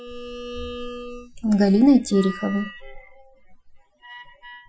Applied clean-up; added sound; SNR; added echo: classical method Wiener filter.